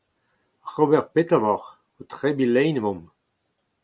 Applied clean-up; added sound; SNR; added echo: none; none; none; none.